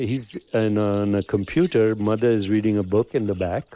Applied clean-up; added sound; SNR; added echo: neural separator model SepFormer DNS4.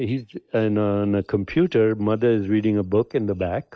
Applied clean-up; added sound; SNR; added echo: neural mask model DeepFilterNet 3.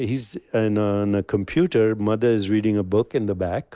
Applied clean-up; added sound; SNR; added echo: none; none; none; none.